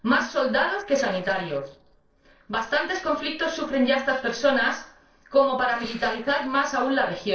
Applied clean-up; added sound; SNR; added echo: neural separator model SepFormer DNS4.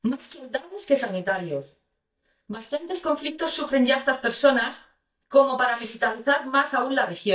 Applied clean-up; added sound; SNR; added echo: neural mask model DeepFilterNet 3.